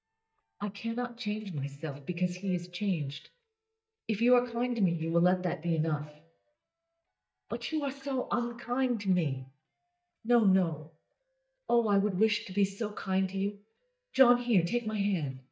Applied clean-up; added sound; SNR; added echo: neural mask model DeepFilterNet 3.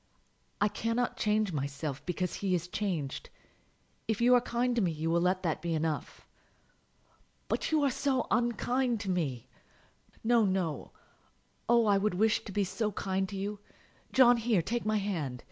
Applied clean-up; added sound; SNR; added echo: none; none; none; none.